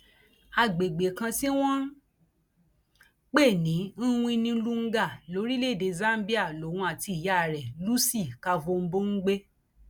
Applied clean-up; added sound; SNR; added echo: none; none; none; none.